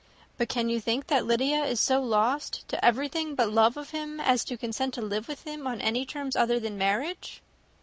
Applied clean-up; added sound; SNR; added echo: none; none; none; none.